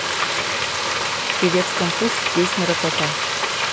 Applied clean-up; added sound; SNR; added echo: none; Frying (food); -3 dB; none.